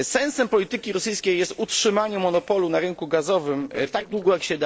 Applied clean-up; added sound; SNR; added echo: neural separator model SepFormer DNS4.